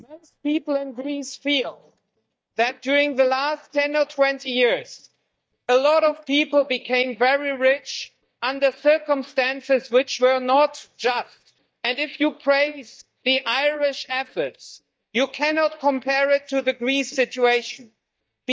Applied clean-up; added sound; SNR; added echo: neural mask model DeepFilterNet 3.